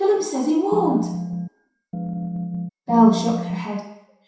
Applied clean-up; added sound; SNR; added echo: none; Organ; 5 dB; reverberation time 0.7 s.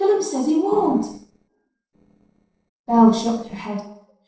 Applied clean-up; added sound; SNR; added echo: neural separator model SepFormer DNS4.